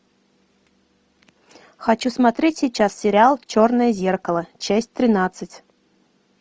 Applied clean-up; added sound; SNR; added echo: none; none; none; none.